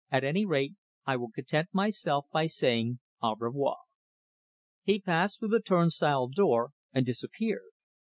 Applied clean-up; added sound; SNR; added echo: none; none; none; none.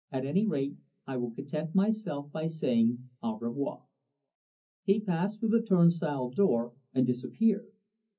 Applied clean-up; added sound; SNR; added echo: none; none; none; reverberation time 0.4 s.